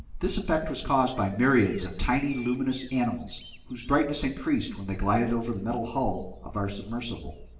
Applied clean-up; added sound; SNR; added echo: none; Bird vocalization, bird call, bird song; 17 dB; reverberation time 0.8 s.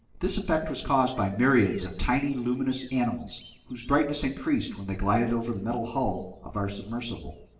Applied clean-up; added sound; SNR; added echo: neural separator model SepFormer DNS4.